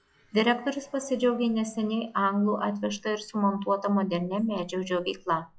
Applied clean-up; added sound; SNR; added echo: classical method log-MMSE.